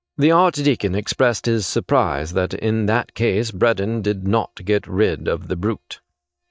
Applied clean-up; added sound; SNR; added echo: neural mask model DeepFilterNet 3.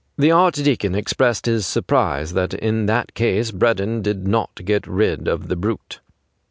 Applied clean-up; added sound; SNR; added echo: none; none; none; none.